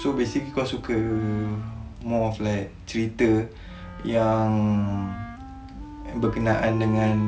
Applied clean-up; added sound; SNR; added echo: none; Wind instrument, woodwind instrument; 16 dB; none.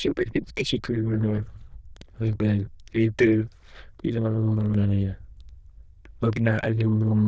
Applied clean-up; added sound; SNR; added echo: neural diffusion model UNIVERSE++.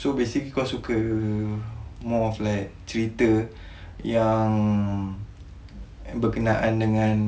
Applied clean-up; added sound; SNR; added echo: none; none; none; none.